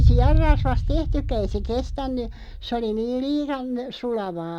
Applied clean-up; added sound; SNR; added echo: none; Boom; -4 dB; none.